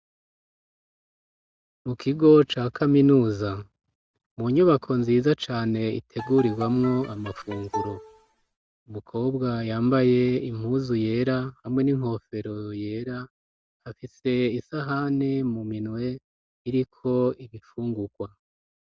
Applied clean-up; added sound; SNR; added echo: none; Bowed string instrument; 12 dB; none.